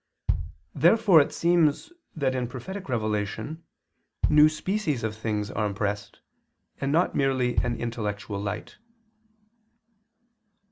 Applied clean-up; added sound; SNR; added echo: none; Bass drum; 7 dB; none.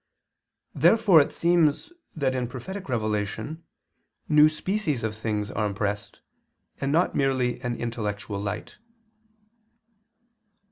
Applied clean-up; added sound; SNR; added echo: none; none; none; none.